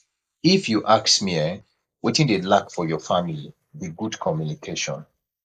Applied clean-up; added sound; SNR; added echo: neural mask model Resemble Enhance denoiser.